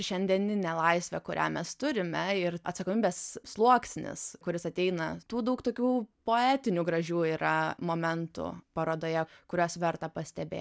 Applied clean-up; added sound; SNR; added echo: none; none; none; none.